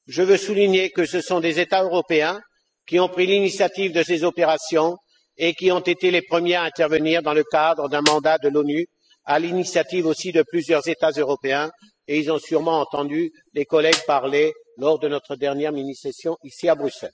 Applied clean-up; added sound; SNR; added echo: classical method spectral subtraction.